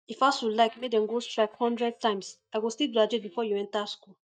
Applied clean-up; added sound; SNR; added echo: neural mask model DeepFilterNet 3.